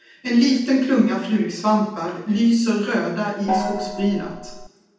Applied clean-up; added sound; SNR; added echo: none; Gong; 5 dB; reverberation time 0.9 s.